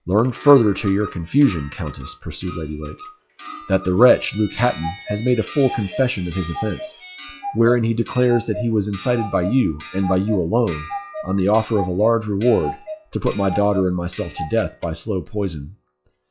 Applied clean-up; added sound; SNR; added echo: classical method log-MMSE.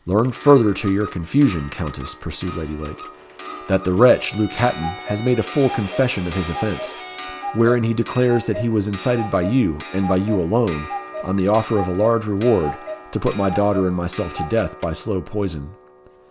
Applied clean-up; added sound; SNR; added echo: none; Clock + Bowed string instrument; 13 dB; none.